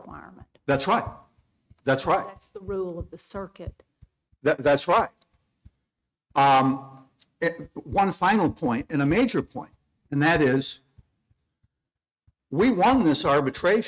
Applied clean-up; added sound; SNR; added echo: neural mask model RNNoise.